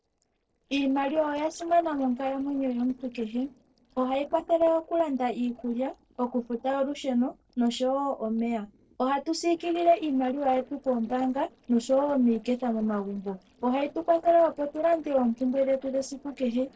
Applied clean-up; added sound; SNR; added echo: neural separator model SepFormer DNS4.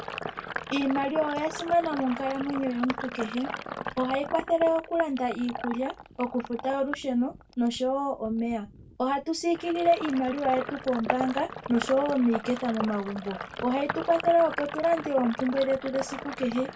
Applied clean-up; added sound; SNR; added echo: none; Sink (filling or washing); 10 dB; reverberation time 0.1 s.